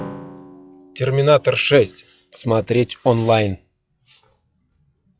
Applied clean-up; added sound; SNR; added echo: classical method log-MMSE.